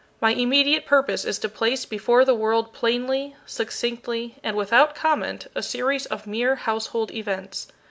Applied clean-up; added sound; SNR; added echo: none; none; none; none.